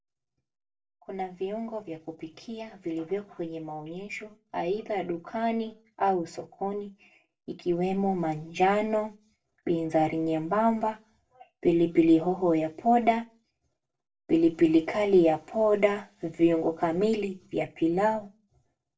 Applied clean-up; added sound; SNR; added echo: none; none; none; reverberation time 0.2 s.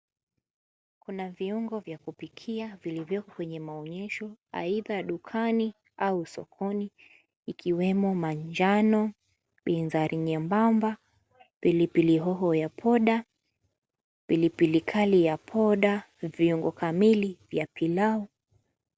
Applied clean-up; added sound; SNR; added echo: none; none; none; none.